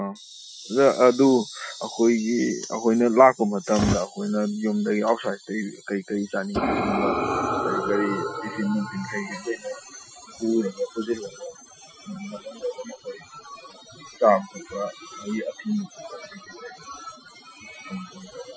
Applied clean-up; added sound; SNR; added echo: classical method Wiener filter.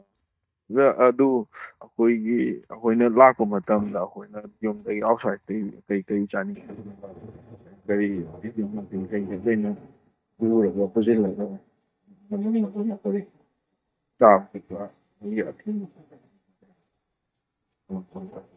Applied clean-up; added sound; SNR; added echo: neural mask model DeepFilterNet 3.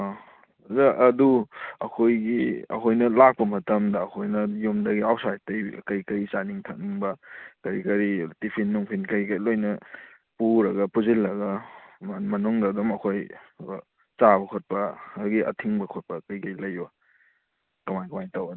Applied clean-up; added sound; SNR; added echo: none; none; none; none.